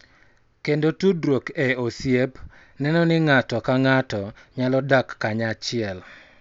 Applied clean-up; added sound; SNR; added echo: none; none; none; none.